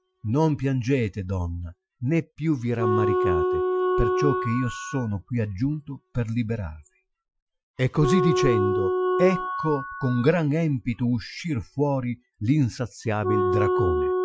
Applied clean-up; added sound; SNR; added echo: classical method Wiener filter.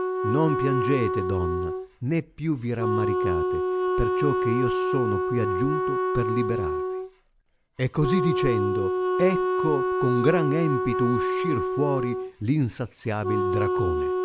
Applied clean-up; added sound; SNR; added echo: none; Wind instrument, woodwind instrument; -1 dB; none.